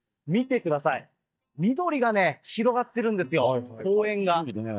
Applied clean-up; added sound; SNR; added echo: neural mask model DeepFilterNet 3.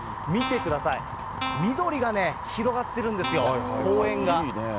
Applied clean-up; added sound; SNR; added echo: none; Guitar + Fire; 6 dB; none.